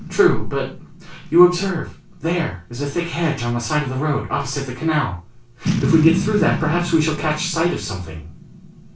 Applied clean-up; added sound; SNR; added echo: none; Boom; 8 dB; reverberation time 0.3 s.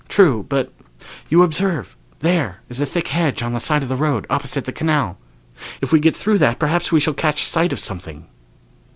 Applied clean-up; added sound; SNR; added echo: none; none; none; none.